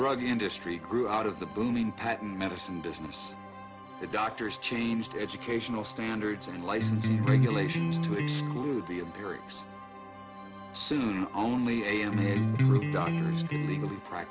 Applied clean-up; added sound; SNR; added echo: none; Electric guitar; -4 dB; none.